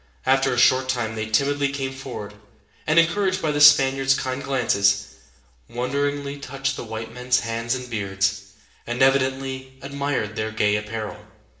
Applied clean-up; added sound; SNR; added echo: none; none; none; reverberation time 0.7 s.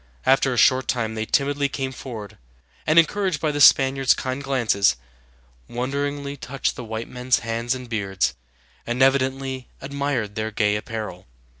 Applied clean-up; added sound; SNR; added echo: none; none; none; none.